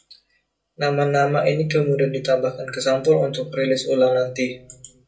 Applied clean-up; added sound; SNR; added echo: none; none; none; reverberation time 0.2 s.